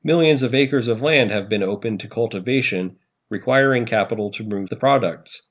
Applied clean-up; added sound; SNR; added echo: none; none; none; none.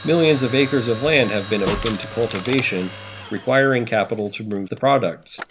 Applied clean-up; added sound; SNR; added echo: none; Mechanisms + Slam; 11 dB; none.